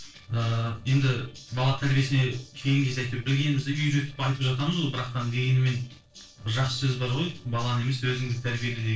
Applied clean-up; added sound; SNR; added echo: neural separator model SepFormer DNS4.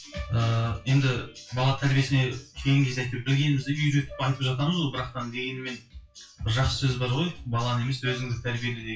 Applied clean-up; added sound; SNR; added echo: classical method WPE with log-MMSE.